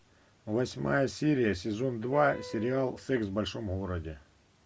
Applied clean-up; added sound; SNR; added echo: none; Wind instrument, woodwind instrument; 15 dB; none.